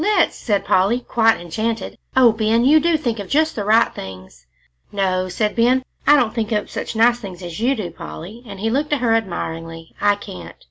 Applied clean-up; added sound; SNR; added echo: none; none; none; none.